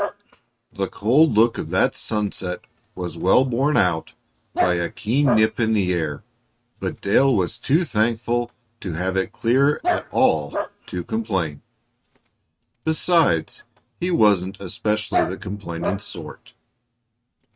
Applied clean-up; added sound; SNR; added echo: neural mask model RNNoise.